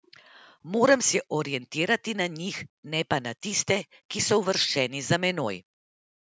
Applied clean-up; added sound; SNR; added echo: none; none; none; none.